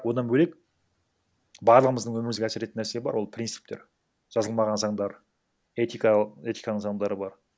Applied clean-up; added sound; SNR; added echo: none; none; none; none.